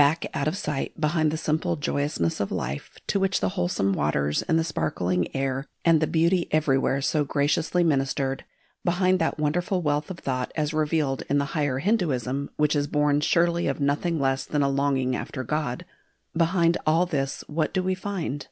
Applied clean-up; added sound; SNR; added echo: none; none; none; none.